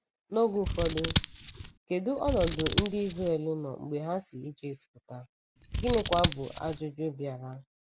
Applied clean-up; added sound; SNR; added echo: none; Scissors; -1 dB; none.